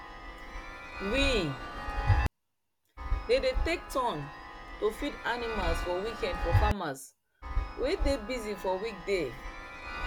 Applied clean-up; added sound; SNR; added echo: none; Chime; 0 dB; none.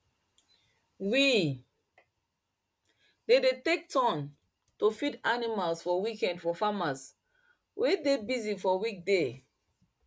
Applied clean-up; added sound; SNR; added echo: none; none; none; none.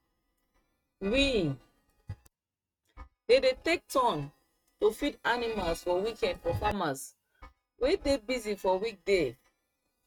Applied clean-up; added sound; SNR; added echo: neural mask model RNNoise.